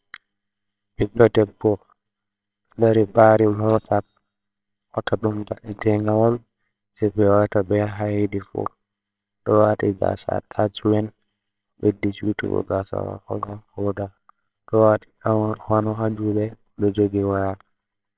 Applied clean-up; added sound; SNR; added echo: neural separator model SepFormer WHAMR!.